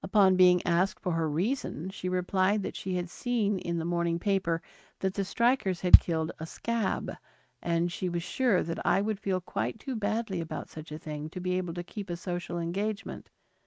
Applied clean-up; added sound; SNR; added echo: neural mask model RNNoise.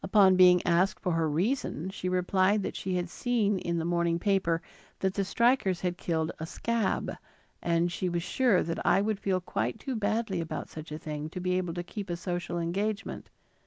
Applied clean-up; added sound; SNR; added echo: none; none; none; none.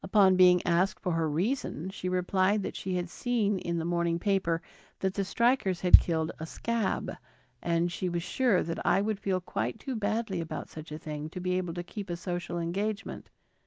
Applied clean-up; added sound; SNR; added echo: neural mask model DeepFilterNet 3.